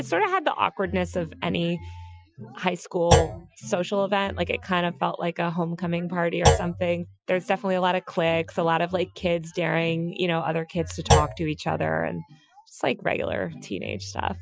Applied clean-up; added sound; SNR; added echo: classical method Wiener filter.